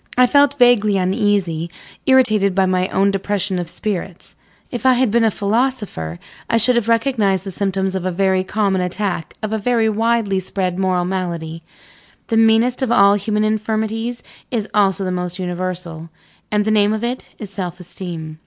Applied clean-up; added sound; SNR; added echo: none; none; none; none.